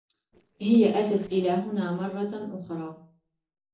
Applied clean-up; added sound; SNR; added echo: neural separator model SepFormer DNS4.